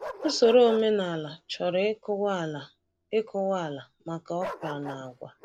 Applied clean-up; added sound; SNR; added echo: none; Bark; 15 dB; none.